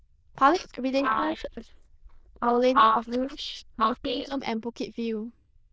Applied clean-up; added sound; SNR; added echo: neural diffusion model UNIVERSE++.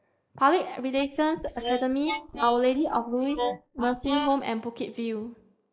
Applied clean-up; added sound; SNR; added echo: neural mask model Resemble Enhance denoiser.